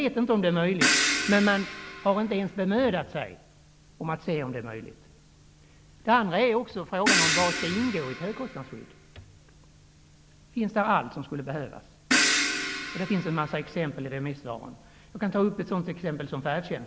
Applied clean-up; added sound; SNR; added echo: none; Crash cymbal; 0 dB; none.